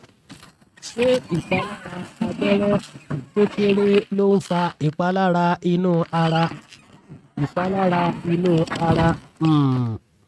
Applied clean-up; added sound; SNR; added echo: neural mask model RNNoise.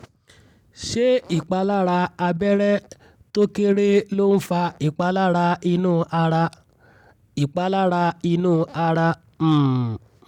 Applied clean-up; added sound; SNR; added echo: none; none; none; none.